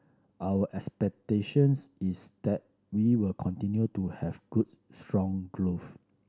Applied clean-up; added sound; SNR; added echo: none; none; none; none.